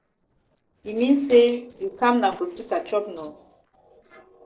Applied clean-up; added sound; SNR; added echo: neural separator model SepFormer DNS4.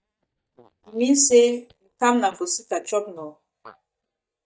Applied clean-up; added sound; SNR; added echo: neural mask model DeepFilterNet 3.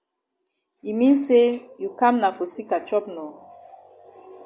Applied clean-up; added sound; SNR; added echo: none; none; none; none.